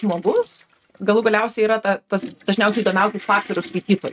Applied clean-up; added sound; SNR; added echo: neural mask model RNNoise.